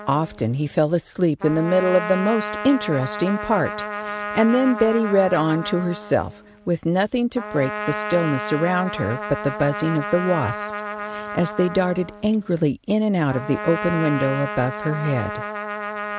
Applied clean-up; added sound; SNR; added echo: none; Trumpet; 9 dB; none.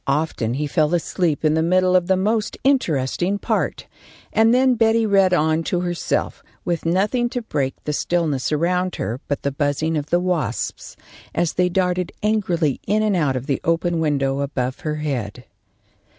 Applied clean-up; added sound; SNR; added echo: none; none; none; none.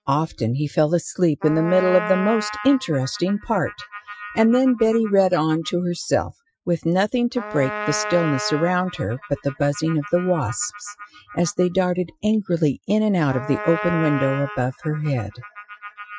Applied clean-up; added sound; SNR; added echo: classical method Wiener filter.